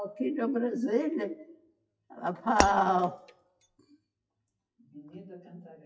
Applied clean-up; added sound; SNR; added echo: classical method WPE with log-MMSE.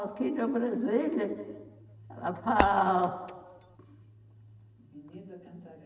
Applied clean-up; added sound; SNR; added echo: none; Shatter; 3 dB; reverberation time 1.4 s.